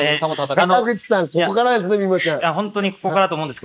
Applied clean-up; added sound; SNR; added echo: neural mask model Resemble Enhance denoiser.